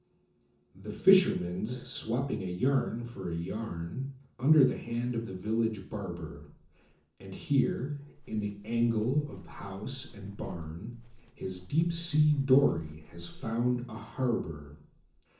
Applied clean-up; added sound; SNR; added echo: none; Livestock, farm animals, working animals; 18 dB; reverberation time 0.6 s.